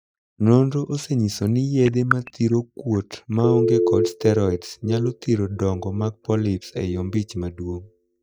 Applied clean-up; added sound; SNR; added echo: neural mask model DeepFilterNet 3.